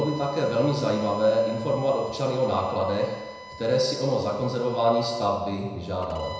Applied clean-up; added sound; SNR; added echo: none; Bowed string instrument; 18 dB; reverberation time 0.9 s.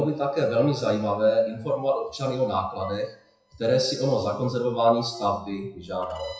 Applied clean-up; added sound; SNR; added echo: classical method WPE with log-MMSE.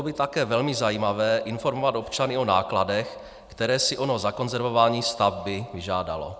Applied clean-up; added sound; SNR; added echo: none; none; none; none.